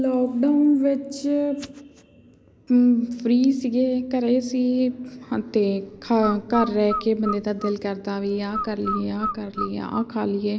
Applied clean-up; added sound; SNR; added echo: none; Bird; 9 dB; none.